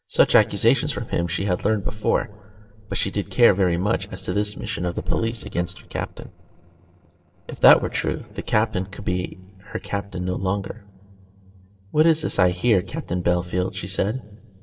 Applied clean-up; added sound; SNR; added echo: neural separator model SepFormer DNS4.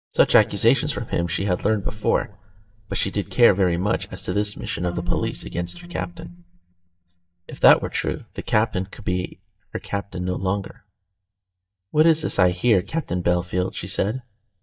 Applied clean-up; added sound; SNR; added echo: neural mask model DeepFilterNet 3.